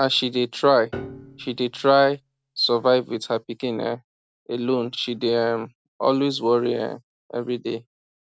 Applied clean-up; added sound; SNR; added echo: neural mask model RNNoise.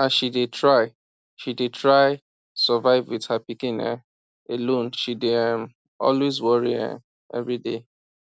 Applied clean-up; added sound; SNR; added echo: none; none; none; none.